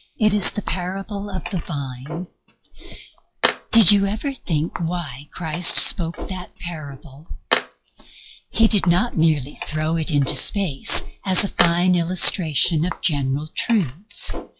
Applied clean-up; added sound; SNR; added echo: classical method log-MMSE.